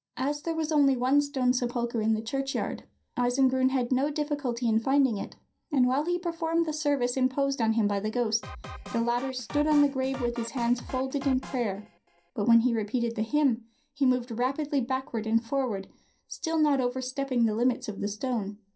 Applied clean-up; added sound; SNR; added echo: none; Drum kit; 15 dB; reverberation time 0.3 s.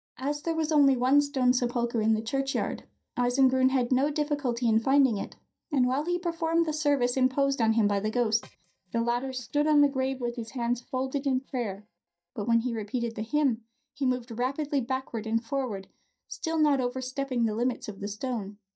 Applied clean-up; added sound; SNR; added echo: neural mask model DeepFilterNet 3.